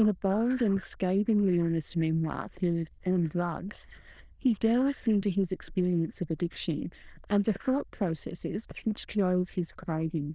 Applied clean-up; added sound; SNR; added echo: neural diffusion model UNIVERSE++.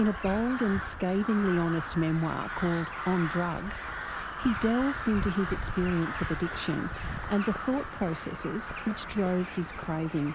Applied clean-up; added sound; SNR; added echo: none; Crow; 7 dB; none.